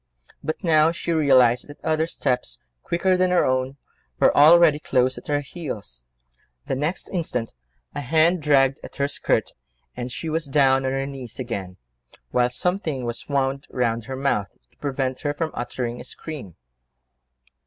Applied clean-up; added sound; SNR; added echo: none; none; none; none.